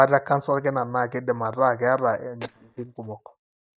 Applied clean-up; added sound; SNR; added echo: neural mask model DeepFilterNet 3.